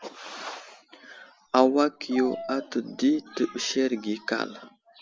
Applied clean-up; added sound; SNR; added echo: none; Dog; 17 dB; none.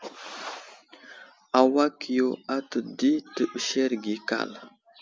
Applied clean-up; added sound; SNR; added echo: none; none; none; none.